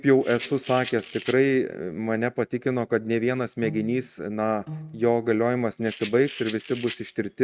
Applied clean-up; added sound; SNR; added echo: neural mask model RNNoise.